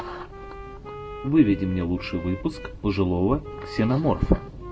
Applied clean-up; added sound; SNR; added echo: none; Wind instrument, woodwind instrument; 16 dB; reverberation time 0.9 s.